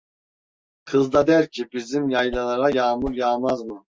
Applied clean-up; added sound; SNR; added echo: none; Whoosh, swoosh, swish; 17 dB; none.